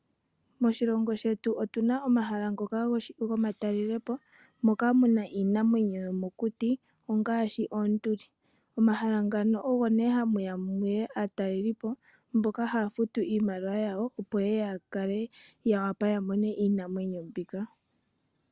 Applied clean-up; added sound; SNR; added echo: none; none; none; none.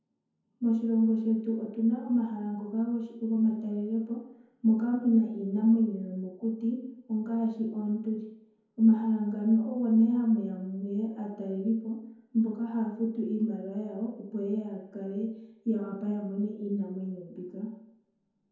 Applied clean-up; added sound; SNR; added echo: none; none; none; reverberation time 0.9 s.